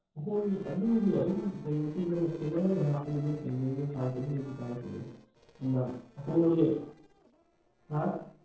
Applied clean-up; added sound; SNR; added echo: neural separator model SepFormer DNS4.